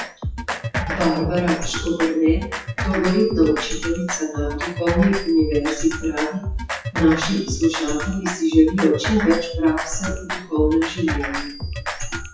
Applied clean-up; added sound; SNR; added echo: classical method WPE with log-MMSE.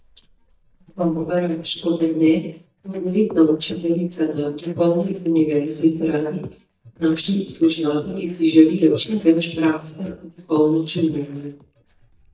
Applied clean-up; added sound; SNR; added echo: neural mask model DeepFilterNet 3.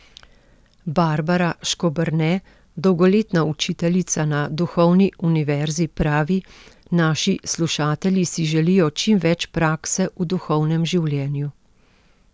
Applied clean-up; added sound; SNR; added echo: none; none; none; none.